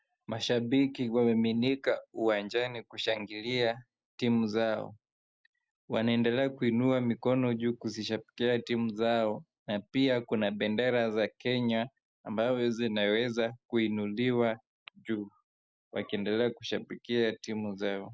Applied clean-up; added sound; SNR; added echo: none; none; none; none.